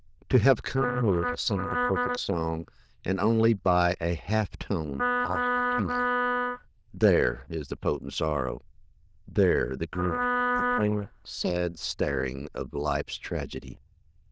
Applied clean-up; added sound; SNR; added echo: neural diffusion model UNIVERSE++.